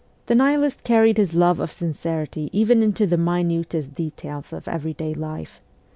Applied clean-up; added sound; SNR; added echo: none; none; none; none.